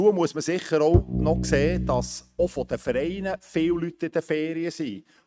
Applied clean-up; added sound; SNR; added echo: neural mask model RNNoise.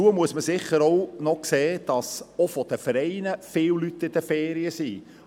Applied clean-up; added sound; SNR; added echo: none; none; none; none.